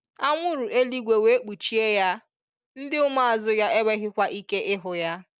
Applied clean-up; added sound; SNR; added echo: none; none; none; none.